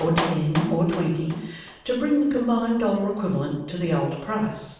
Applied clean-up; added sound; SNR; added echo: none; Clapping; 13 dB; reverberation time 0.7 s.